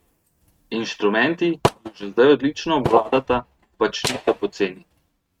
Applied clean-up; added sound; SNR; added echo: neural mask model RNNoise.